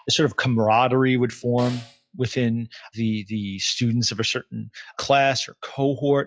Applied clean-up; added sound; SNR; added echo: classical method log-MMSE.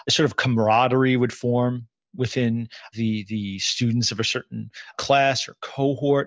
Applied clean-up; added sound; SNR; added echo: none; none; none; none.